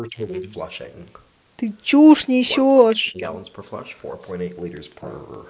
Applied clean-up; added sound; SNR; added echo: neural mask model Resemble Enhance denoiser.